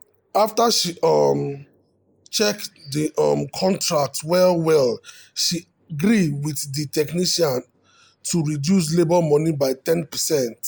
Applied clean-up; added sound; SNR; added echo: neural mask model Resemble Enhance denoiser.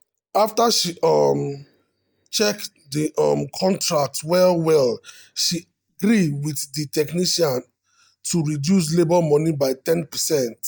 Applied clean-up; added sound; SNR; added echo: neural mask model DeepFilterNet 3.